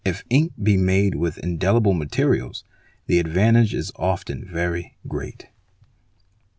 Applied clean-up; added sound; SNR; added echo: none; none; none; none.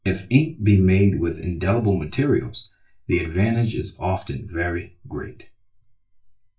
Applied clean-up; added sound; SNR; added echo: neural mask model DeepFilterNet 3.